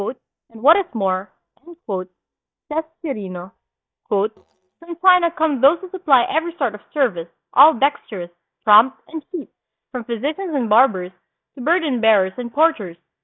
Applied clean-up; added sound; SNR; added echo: neural mask model DeepFilterNet 3.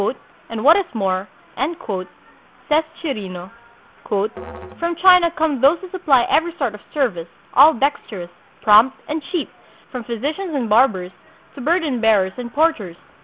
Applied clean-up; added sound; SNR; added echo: none; Musical instrument; 20 dB; none.